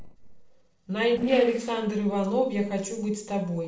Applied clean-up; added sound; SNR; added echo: neural separator model SepFormer DNS4.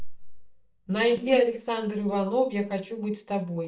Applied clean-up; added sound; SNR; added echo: neural mask model DeepFilterNet 3.